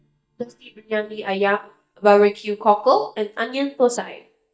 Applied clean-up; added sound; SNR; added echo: neural mask model DeepFilterNet 3.